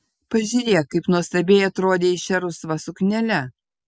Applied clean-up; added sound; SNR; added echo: none; none; none; none.